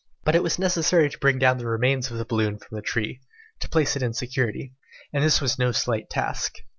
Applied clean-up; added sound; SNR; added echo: none; none; none; none.